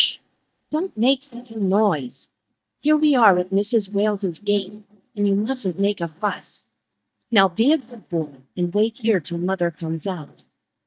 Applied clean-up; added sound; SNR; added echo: neural mask model DeepFilterNet 3.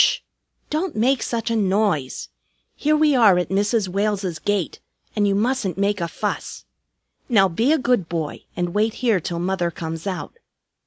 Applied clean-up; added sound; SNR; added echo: none; none; none; none.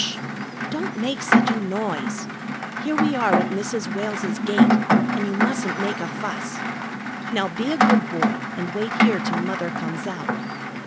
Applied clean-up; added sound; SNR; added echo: none; Rain; -5 dB; none.